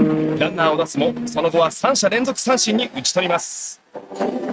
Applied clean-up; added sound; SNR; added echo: neural mask model RNNoise.